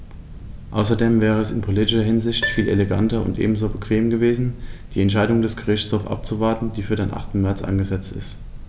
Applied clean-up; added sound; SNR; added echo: none; Piano; 19 dB; none.